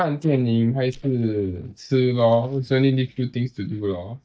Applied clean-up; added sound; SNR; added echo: neural mask model DeepFilterNet 3.